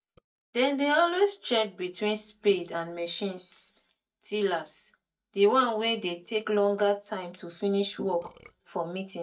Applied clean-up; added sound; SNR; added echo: neural mask model DeepFilterNet 3.